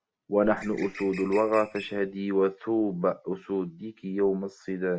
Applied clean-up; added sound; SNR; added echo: none; Bird; 16 dB; none.